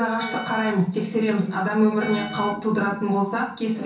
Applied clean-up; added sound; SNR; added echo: none; Wind instrument, woodwind instrument; 15 dB; reverberation time 0.6 s.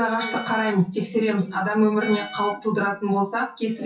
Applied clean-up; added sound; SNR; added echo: classical method WPE with log-MMSE.